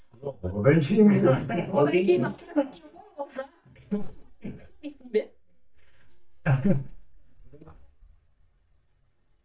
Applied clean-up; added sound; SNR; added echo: neural mask model DeepFilterNet 3.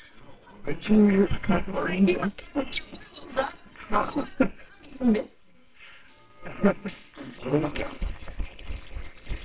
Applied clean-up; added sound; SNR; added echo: neural separator model SepFormer WHAMR!.